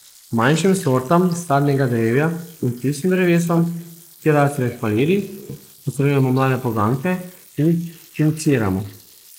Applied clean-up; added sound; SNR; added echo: neural mask model Resemble Enhance denoiser.